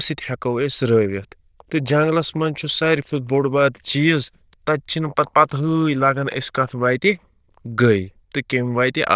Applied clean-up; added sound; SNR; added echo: neural diffusion model UNIVERSE++.